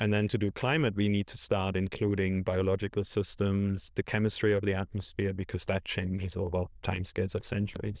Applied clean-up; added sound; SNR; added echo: neural diffusion model UNIVERSE++.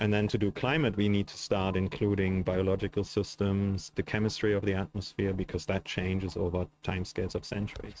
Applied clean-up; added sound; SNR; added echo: neural mask model RNNoise.